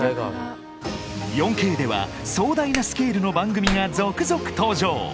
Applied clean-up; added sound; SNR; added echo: none; Clapping; 10 dB; none.